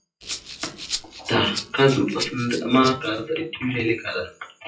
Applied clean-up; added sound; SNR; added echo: classical method WPE with log-MMSE.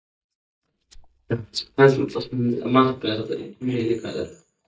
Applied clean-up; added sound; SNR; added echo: neural mask model DeepFilterNet 3.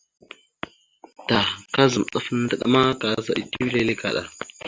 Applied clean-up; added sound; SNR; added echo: none; none; none; none.